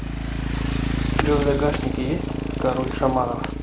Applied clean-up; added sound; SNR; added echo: none; Motorcycle; 0 dB; none.